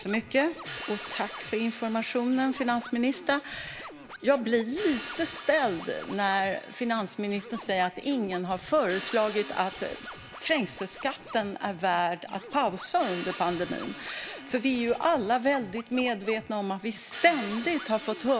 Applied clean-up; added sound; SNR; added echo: none; Crash cymbal + Scratching (performance technique); 13 dB; none.